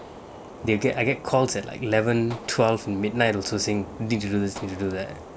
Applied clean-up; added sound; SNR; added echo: none; Gunshot, gunfire; 16 dB; none.